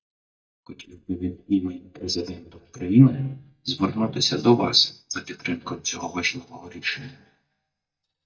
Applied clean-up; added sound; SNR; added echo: neural mask model DeepFilterNet 3.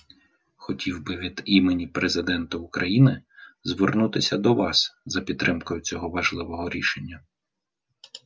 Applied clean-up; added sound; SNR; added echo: none; none; none; none.